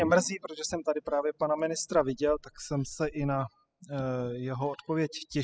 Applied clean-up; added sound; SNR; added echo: classical method spectral subtraction.